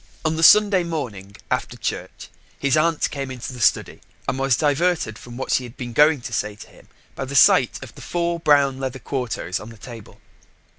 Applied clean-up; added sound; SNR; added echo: none; none; none; none.